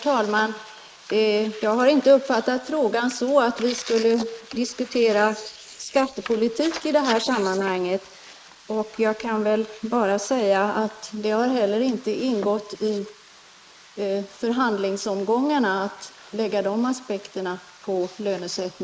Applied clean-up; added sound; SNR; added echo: neural mask model Resemble Enhance denoiser.